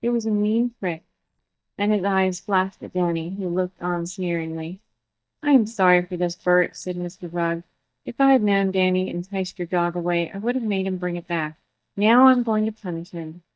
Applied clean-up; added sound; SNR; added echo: neural mask model DeepFilterNet 3.